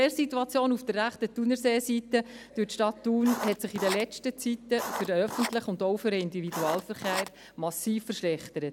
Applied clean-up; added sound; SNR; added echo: none; Writing; 8 dB; none.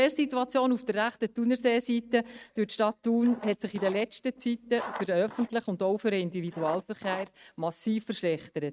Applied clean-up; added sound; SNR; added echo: neural mask model RNNoise.